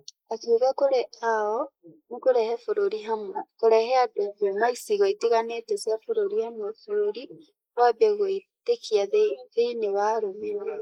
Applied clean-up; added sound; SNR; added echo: neural mask model Resemble Enhance denoiser.